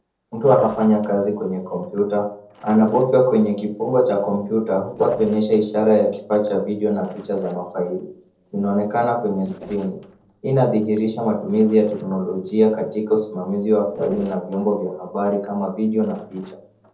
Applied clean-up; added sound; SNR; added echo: neural separator model SepFormer DNS4.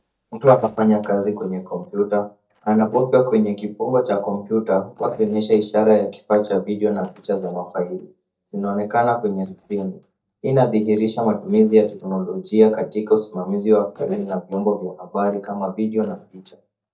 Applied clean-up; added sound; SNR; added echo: neural mask model DeepFilterNet 3.